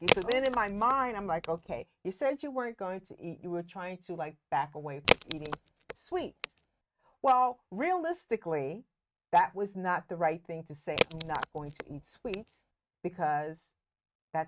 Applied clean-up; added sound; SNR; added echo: neural mask model RNNoise.